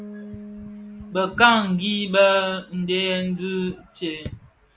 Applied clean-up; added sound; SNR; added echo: none; Bass guitar; 19 dB; none.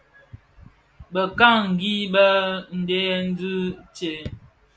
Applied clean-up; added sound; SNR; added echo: none; none; none; none.